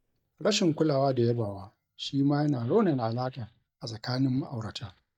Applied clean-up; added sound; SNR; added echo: neural mask model DeepFilterNet 3.